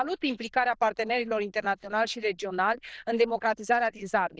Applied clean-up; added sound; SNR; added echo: neural diffusion model UNIVERSE++.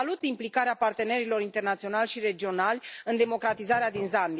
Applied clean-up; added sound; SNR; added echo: neural mask model DeepFilterNet 3.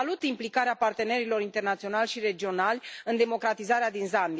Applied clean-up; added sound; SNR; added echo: none; none; none; none.